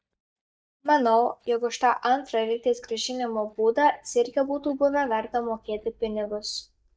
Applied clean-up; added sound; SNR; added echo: neural mask model DeepFilterNet 3.